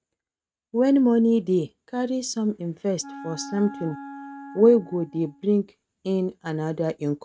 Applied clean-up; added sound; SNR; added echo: neural mask model RNNoise.